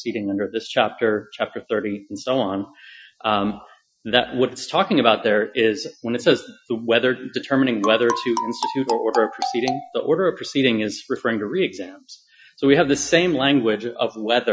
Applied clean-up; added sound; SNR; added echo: classical method Wiener filter.